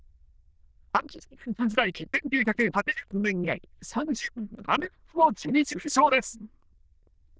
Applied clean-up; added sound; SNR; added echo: neural diffusion model UNIVERSE++.